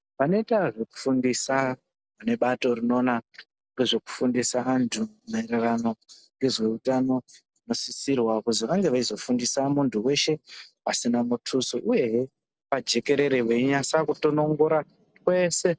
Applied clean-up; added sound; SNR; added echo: none; none; none; none.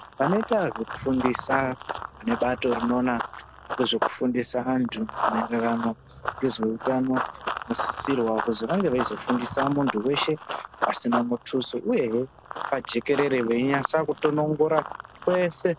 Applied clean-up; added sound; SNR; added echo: none; Run; 7 dB; none.